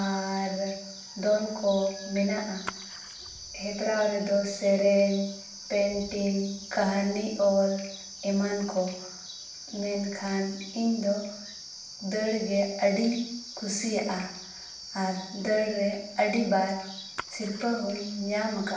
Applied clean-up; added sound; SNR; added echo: none; Splash, splatter; 17 dB; reverberation time 0.6 s.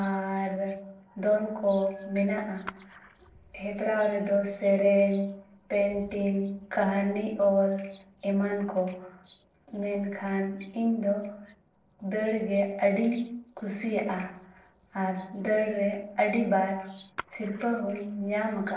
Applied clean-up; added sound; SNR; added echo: neural separator model SepFormer DNS4.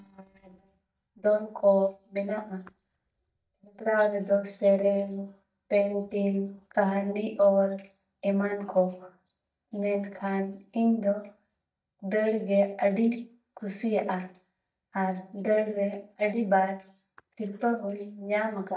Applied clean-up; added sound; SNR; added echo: neural mask model DeepFilterNet 3.